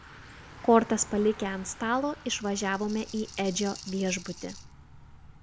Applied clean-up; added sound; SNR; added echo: none; Bicycle + Rattle (instrument); 16 dB; none.